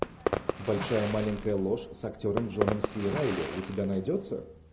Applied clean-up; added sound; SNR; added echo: none; Fireworks; 5 dB; none.